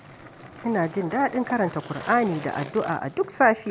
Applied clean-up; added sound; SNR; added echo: none; Skateboard; 16 dB; none.